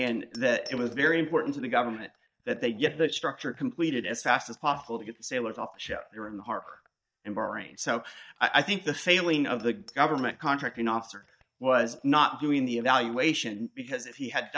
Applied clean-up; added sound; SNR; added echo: neural mask model DeepFilterNet 3.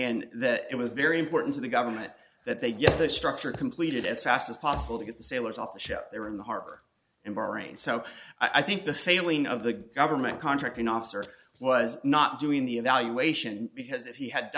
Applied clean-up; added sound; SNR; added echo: none; none; none; none.